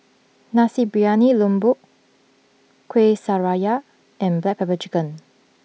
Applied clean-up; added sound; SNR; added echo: none; none; none; none.